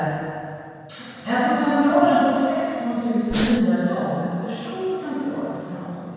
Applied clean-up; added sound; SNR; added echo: none; Breathing; 3 dB; reverberation time 2.1 s.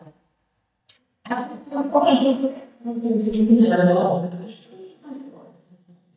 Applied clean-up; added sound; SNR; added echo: neural mask model DeepFilterNet 3.